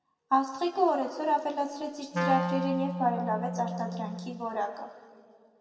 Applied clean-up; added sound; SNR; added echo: none; Wind instrument, woodwind instrument; 4 dB; reverberation time 2.0 s.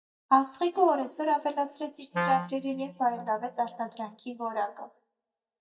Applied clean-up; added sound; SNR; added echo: neural mask model DeepFilterNet 3.